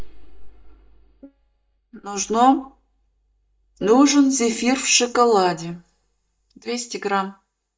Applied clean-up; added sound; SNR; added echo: neural mask model DeepFilterNet 3.